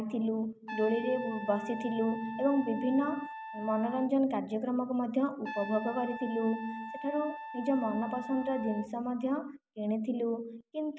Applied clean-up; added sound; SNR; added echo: none; Trumpet; 11 dB; none.